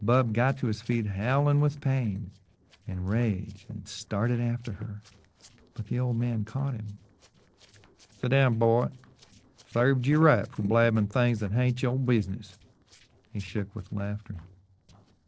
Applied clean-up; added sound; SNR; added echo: neural separator model SepFormer DNS4.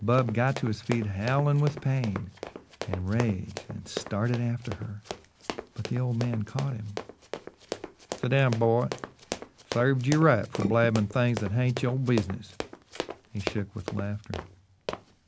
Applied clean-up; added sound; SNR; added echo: none; Run; 11 dB; none.